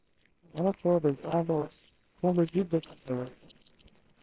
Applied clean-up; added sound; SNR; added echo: neural separator model SepFormer WHAMR!.